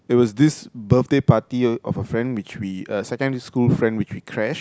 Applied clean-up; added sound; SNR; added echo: none; none; none; none.